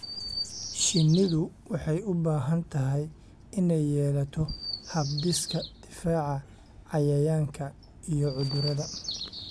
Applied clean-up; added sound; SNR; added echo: none; Chirp, tweet; 12 dB; none.